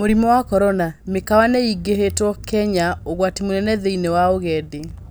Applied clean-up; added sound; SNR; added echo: none; none; none; none.